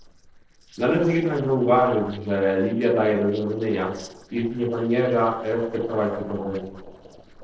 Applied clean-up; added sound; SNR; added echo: neural separator model SepFormer DNS4.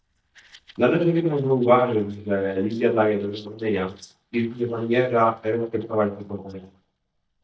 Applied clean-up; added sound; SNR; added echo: neural mask model DeepFilterNet 3.